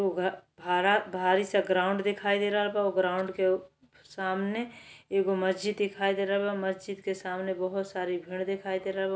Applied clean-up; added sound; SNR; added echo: none; none; none; none.